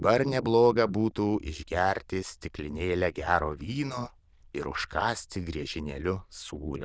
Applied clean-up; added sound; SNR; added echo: neural diffusion model UNIVERSE++.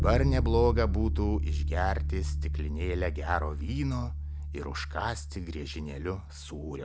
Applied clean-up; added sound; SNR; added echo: none; Bass guitar; -1 dB; none.